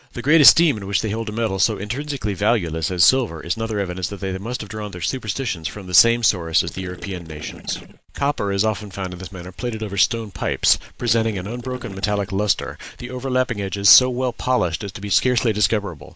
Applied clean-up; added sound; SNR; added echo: neural mask model Resemble Enhance denoiser.